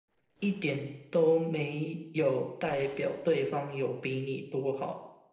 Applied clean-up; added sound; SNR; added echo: neural separator model SepFormer DNS4.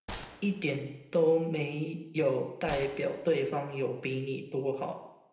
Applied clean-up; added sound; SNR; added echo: none; Gunshot, gunfire; 17 dB; reverberation time 0.8 s.